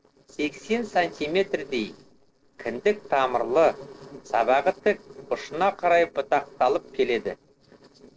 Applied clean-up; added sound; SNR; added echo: neural separator model SepFormer DNS4.